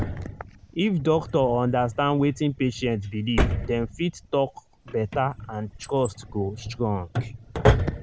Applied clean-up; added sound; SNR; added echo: none; Drawer open or close; 4 dB; none.